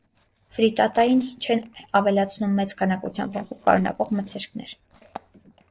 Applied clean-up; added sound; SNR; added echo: neural separator model SepFormer DNS4.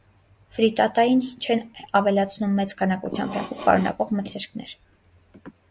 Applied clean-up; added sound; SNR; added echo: none; none; none; none.